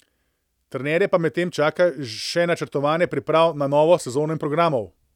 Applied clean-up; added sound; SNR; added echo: none; none; none; none.